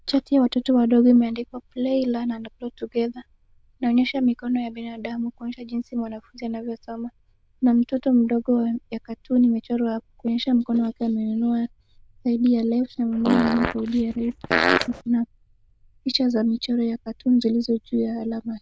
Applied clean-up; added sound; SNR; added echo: neural diffusion model UNIVERSE++.